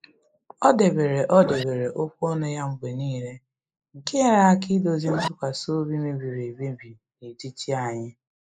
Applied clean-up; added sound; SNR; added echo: neural mask model Resemble Enhance denoiser.